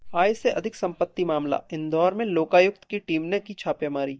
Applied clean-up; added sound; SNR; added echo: neural mask model DeepFilterNet 3.